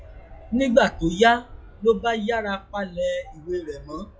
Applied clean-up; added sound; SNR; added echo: classical method log-MMSE.